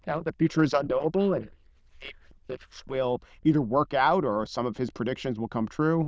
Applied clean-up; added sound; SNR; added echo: neural diffusion model UNIVERSE++.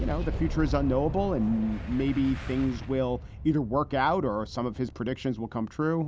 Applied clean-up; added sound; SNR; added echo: none; Boom; 8 dB; none.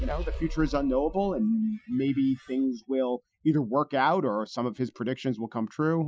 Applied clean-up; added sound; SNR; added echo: classical method Wiener filter.